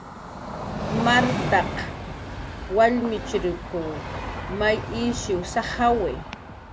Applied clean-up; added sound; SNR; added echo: none; Train; 6 dB; none.